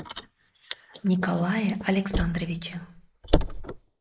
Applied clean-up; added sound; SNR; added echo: neural mask model Resemble Enhance denoiser.